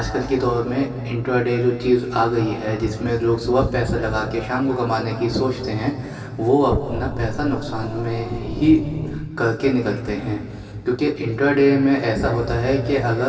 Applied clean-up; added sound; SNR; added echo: none; Growling; 11 dB; reverberation time 2.5 s.